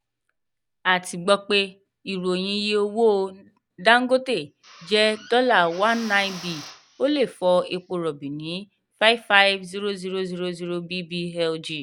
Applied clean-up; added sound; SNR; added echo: none; Drill; 20 dB; none.